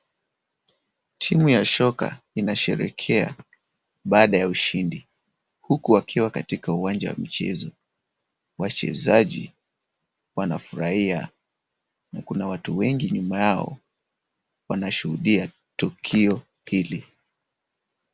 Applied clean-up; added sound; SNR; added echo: none; none; none; none.